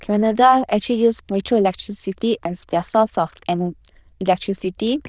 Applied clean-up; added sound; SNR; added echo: neural diffusion model UNIVERSE++.